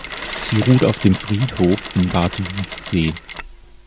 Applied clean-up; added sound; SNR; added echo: none; Mechanisms; 12 dB; none.